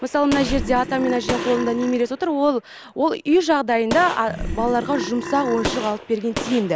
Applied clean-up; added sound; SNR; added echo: none; Gunshot, gunfire + Burping, eructation; 9 dB; none.